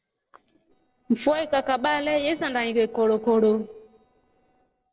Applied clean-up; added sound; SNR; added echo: neural separator model SepFormer DNS4.